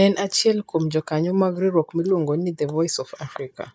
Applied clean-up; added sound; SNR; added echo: neural mask model Resemble Enhance denoiser.